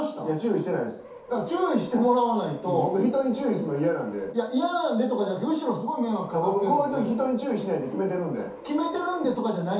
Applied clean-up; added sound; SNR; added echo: none; Subway, metro, underground; 18 dB; reverberation time 0.5 s.